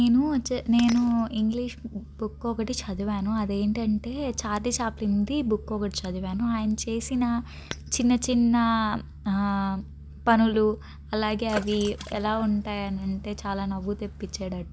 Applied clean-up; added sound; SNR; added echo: none; Water / Splash, splatter; 18 dB; none.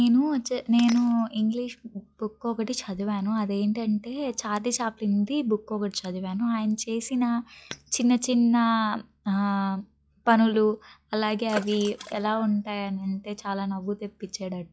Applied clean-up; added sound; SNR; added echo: classical method log-MMSE.